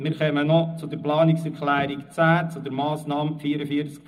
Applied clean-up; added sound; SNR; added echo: none; none; none; reverberation time 0.4 s.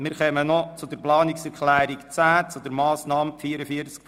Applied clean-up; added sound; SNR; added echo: none; none; none; none.